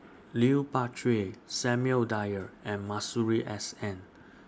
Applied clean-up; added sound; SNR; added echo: none; none; none; none.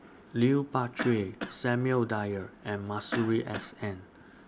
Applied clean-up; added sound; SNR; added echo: none; Cough; 10 dB; none.